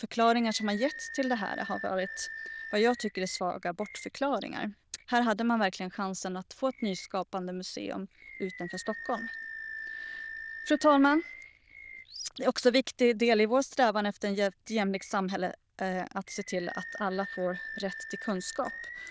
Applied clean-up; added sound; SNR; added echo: neural diffusion model UNIVERSE++.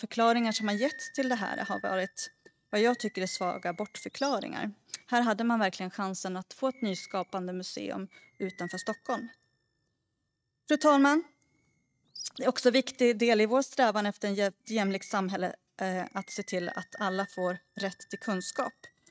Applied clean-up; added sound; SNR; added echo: neural mask model RNNoise.